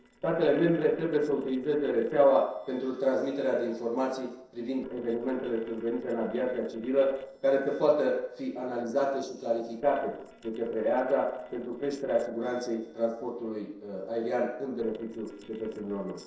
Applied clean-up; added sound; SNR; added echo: neural separator model SepFormer DNS4.